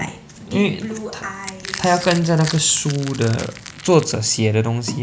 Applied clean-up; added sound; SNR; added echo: none; Crushing; 13 dB; none.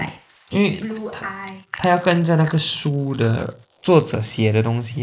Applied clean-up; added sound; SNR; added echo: neural mask model Resemble Enhance denoiser.